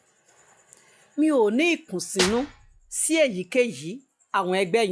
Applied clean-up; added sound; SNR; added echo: classical method log-MMSE.